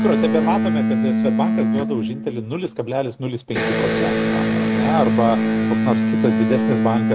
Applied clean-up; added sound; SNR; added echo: none; Electric guitar; -4 dB; none.